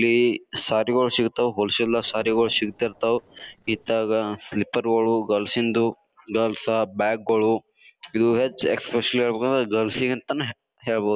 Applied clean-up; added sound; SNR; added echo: neural separator model SepFormer DNS4.